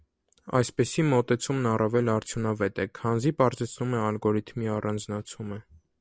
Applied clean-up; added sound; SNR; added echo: none; none; none; none.